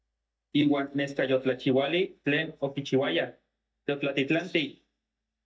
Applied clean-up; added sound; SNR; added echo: neural mask model DeepFilterNet 3.